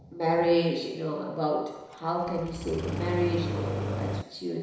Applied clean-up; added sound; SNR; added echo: none; Engine starting; 4 dB; reverberation time 1.0 s.